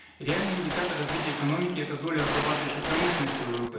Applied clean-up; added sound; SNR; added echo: none; Gunshot, gunfire; 2 dB; reverberation time 0.9 s.